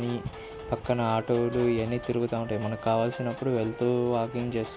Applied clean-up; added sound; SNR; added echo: none; Wind instrument, woodwind instrument; 15 dB; none.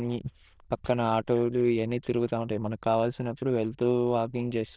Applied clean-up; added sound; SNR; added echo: neural diffusion model UNIVERSE++.